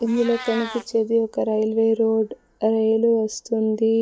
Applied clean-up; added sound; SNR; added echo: none; Meow; 20 dB; none.